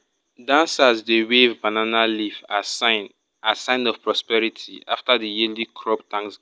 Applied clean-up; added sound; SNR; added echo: none; none; none; none.